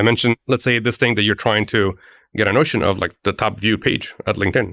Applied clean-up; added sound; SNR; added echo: neural mask model Resemble Enhance denoiser.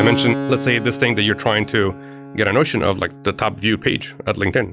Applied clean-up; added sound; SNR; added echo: none; Keyboard (musical); 9 dB; none.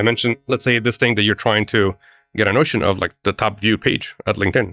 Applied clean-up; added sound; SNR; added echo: neural mask model DeepFilterNet 3.